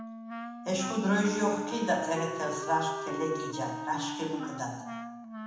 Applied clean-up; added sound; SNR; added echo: none; Wind instrument, woodwind instrument; 7 dB; reverberation time 1.0 s.